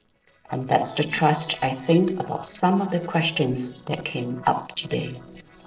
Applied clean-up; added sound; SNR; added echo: neural separator model SepFormer DNS4.